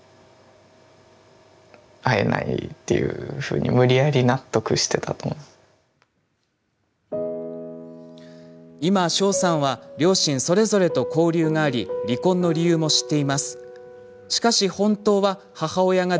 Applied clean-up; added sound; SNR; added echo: none; none; none; none.